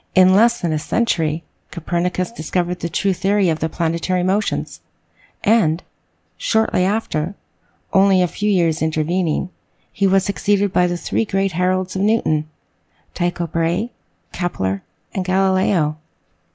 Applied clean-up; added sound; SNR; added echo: none; none; none; none.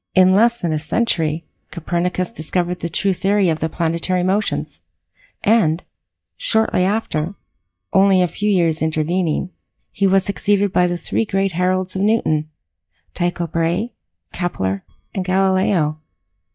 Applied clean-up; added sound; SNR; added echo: neural mask model DeepFilterNet 3.